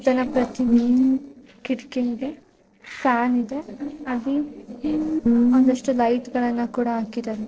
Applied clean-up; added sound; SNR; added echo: neural separator model SepFormer DNS4.